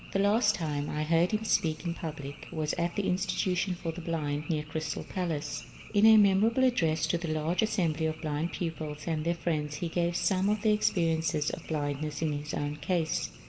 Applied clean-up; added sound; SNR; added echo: none; Frog; 19 dB; reverberation time 1.6 s.